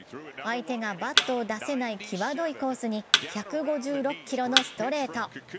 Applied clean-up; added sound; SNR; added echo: none; Thump, thud; 0 dB; none.